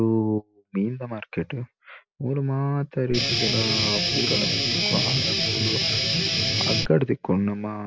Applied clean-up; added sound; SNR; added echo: none; Guitar; -4 dB; none.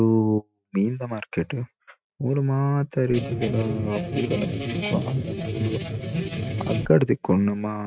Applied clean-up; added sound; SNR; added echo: neural mask model RNNoise.